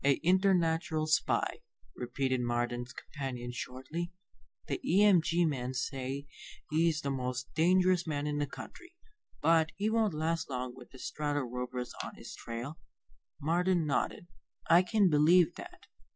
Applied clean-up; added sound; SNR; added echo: none; none; none; none.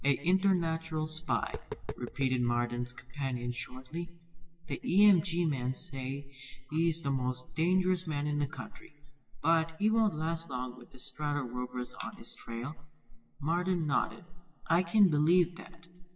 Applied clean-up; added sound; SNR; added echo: none; Tap; 16 dB; reverberation time 1.4 s.